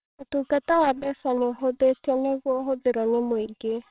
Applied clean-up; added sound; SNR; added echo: neural separator model SepFormer WHAMR!.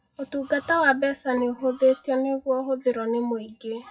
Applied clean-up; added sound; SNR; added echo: classical method WPE with log-MMSE.